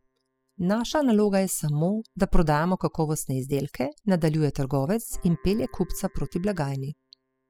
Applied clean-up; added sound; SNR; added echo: classical method spectral subtraction.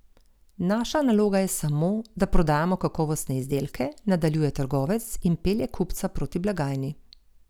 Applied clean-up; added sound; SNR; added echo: none; none; none; none.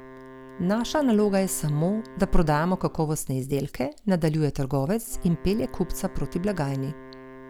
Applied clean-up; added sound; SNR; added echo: none; Wind instrument, woodwind instrument; 20 dB; none.